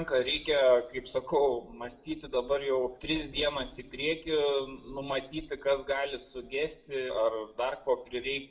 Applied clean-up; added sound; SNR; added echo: none; none; none; reverberation time 0.5 s.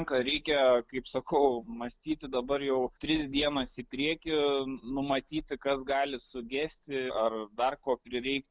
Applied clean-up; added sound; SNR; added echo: none; none; none; none.